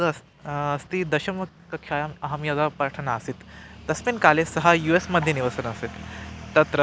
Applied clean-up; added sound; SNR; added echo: none; none; none; none.